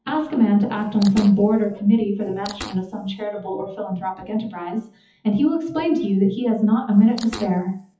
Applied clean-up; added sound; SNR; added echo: classical method WPE with log-MMSE.